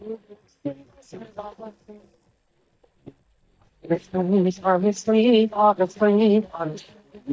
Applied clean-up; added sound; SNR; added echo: neural mask model DeepFilterNet 3.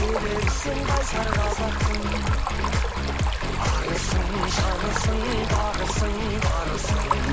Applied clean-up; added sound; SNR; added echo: none; Stream; 4 dB; none.